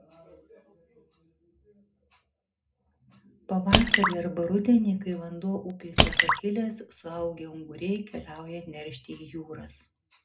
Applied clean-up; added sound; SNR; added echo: none; Drip / Splash, splatter; -3 dB; reverberation time 0.2 s.